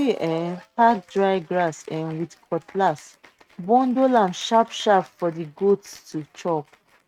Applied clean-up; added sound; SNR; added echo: neural mask model RNNoise.